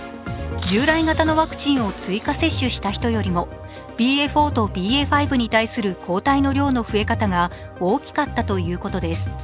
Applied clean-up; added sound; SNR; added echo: none; none; none; none.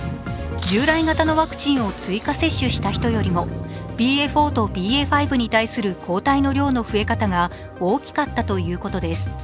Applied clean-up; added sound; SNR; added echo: none; Motor vehicle (road); 13 dB; none.